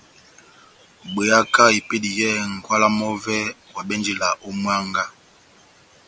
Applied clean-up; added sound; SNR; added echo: none; none; none; none.